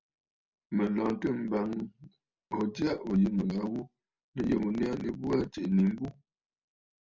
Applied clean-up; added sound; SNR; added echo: none; none; none; none.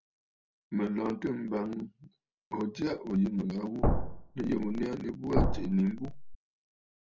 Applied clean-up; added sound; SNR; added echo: none; Thump, thud; -4 dB; none.